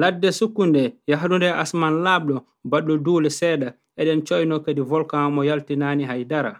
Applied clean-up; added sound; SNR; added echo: none; none; none; none.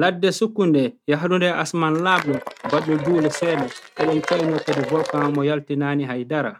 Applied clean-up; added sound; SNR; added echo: neural mask model RNNoise.